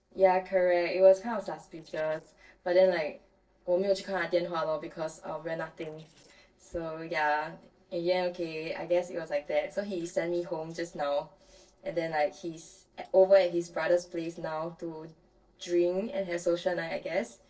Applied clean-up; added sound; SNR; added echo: neural separator model SepFormer DNS4.